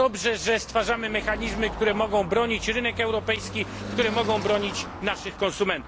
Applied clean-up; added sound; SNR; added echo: none; Car passing by / Traffic noise, roadway noise; 10 dB; none.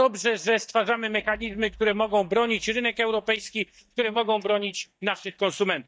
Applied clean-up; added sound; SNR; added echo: neural mask model DeepFilterNet 3.